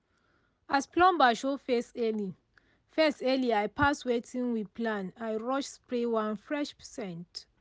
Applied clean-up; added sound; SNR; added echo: none; none; none; none.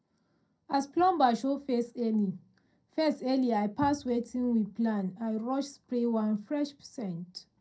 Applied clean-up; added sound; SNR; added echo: none; none; none; reverberation time 0.2 s.